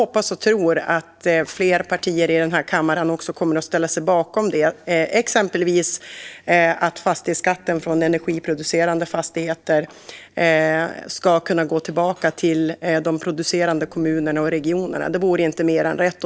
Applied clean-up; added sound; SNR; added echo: neural separator model SepFormer DNS4.